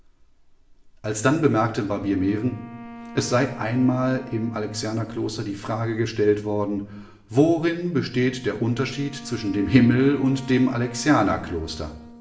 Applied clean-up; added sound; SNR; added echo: none; Wind instrument, woodwind instrument; 18 dB; reverberation time 0.7 s.